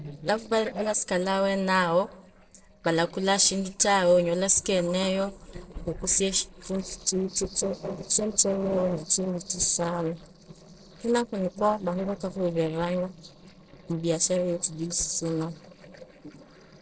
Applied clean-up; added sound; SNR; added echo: neural separator model SepFormer DNS4.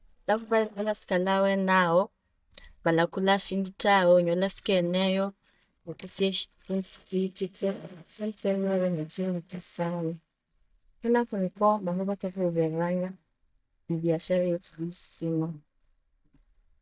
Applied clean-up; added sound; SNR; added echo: neural mask model DeepFilterNet 3.